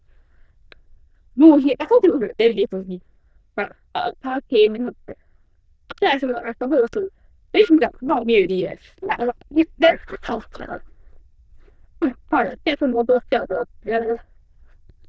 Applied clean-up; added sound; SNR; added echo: neural diffusion model UNIVERSE++.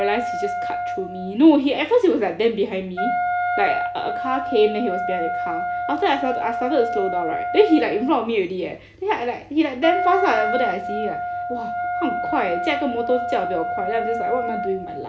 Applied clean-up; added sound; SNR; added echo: none; Wind instrument, woodwind instrument; 4 dB; none.